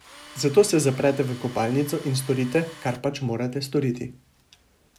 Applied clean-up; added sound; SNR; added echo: none; Tools; 19 dB; none.